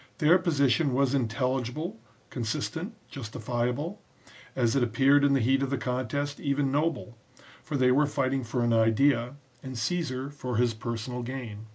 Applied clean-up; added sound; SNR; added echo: none; none; none; none.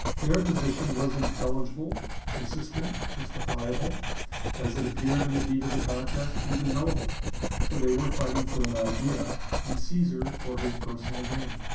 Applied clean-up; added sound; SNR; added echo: none; Writing; -1 dB; reverberation time 0.6 s.